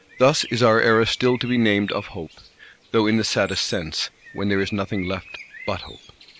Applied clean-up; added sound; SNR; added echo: none; Bird; 19 dB; none.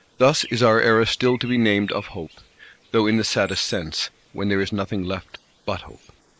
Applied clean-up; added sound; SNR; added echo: neural mask model Resemble Enhance denoiser.